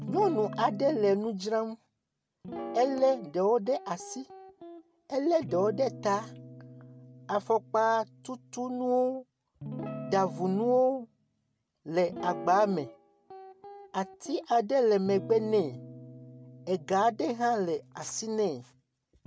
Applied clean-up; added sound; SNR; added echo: none; Guitar; 14 dB; none.